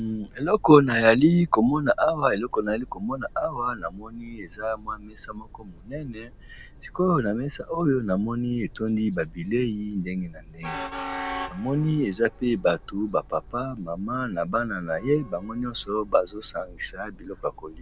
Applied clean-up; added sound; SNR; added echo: none; Train; 17 dB; none.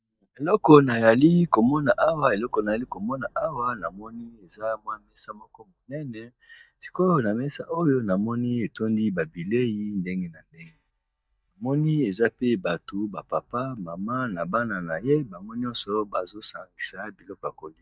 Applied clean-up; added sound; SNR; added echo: neural mask model DeepFilterNet 3.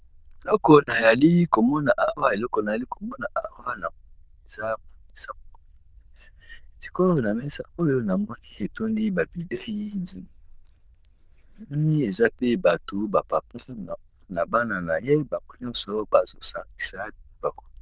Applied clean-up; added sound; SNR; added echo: neural diffusion model UNIVERSE++.